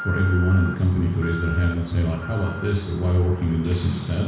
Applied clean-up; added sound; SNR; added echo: none; Alarm; 14 dB; reverberation time 1.1 s.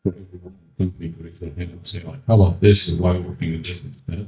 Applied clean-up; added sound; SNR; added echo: neural mask model DeepFilterNet 3.